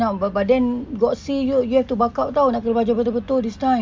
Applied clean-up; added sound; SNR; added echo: none; none; none; none.